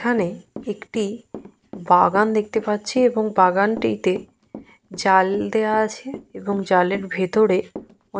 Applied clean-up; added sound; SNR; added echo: none; Walk, footsteps / Run; 18 dB; none.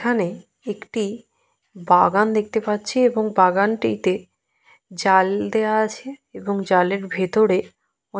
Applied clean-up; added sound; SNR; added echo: none; none; none; none.